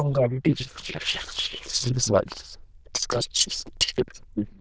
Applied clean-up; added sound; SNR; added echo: neural diffusion model UNIVERSE++.